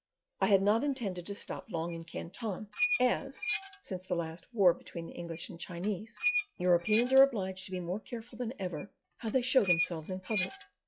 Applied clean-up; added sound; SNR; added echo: classical method log-MMSE.